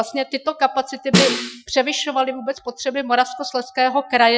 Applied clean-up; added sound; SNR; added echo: classical method Wiener filter.